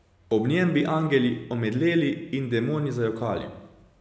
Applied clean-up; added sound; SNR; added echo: none; none; none; none.